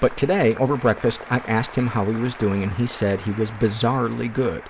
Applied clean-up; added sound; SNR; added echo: none; Applause; 17 dB; none.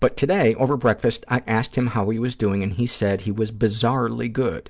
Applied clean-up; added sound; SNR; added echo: none; none; none; none.